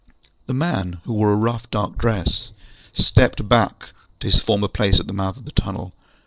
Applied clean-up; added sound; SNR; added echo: neural separator model SepFormer DNS4.